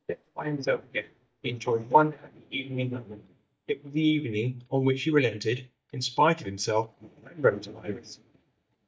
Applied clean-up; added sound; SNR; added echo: neural mask model DeepFilterNet 3.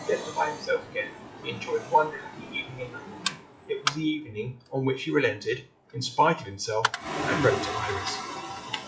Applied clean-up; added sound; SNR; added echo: classical method WPE with log-MMSE.